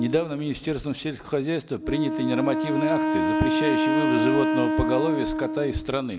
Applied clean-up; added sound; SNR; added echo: none; Wind instrument, woodwind instrument; -1 dB; none.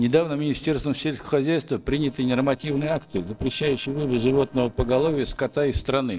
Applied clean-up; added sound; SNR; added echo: neural separator model SepFormer DNS4.